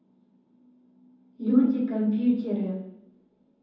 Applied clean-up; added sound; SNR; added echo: none; none; none; reverberation time 0.9 s.